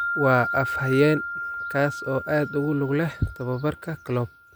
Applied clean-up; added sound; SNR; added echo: none; Wind chime; 7 dB; none.